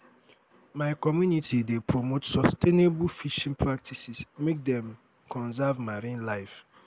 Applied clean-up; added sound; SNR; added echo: none; none; none; none.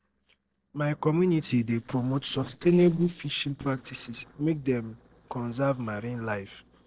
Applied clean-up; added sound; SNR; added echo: neural separator model SepFormer DNS4.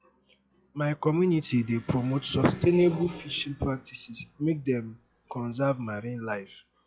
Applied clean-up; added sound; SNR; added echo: classical method log-MMSE.